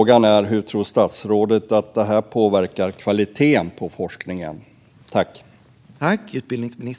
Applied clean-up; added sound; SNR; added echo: none; none; none; none.